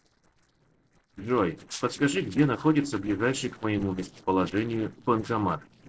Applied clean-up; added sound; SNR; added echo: neural separator model SepFormer DNS4.